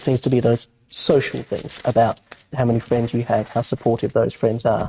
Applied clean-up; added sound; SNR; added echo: neural mask model RNNoise.